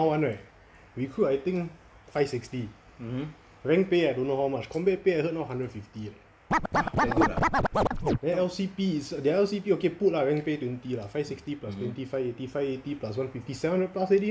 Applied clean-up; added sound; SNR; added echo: none; Scratching (performance technique); -3 dB; none.